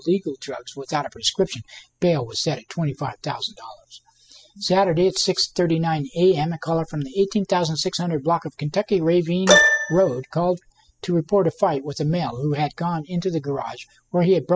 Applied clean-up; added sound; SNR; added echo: classical method spectral subtraction.